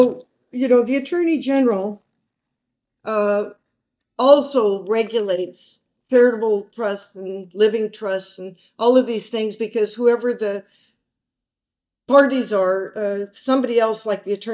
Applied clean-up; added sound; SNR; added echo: neural mask model DeepFilterNet 3.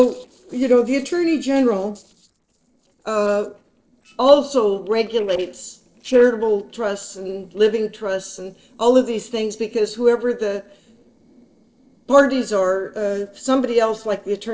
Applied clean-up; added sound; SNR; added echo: neural separator model SepFormer DNS4.